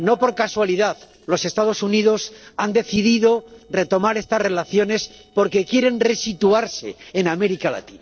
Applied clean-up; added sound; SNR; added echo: neural separator model SepFormer DNS4.